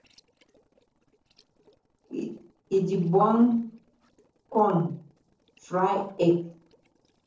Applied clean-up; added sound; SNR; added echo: neural separator model SepFormer DNS4.